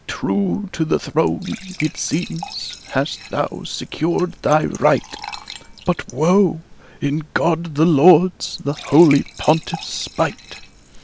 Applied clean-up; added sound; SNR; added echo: none; Fill (with liquid) / Trickle, dribble / Glass; 18 dB; none.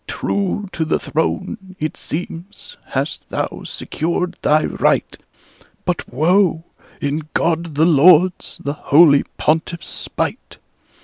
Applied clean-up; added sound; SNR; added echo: none; none; none; none.